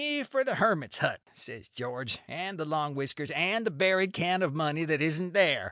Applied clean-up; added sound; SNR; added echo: none; none; none; none.